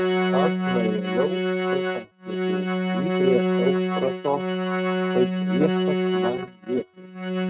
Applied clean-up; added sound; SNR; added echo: neural mask model RNNoise.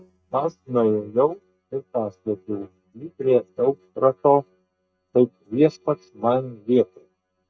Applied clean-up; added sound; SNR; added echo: neural mask model DeepFilterNet 3.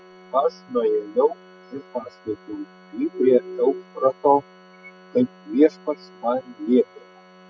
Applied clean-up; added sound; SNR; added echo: classical method spectral subtraction.